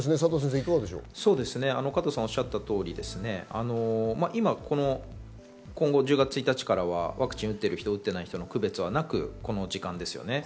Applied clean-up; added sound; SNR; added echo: none; none; none; none.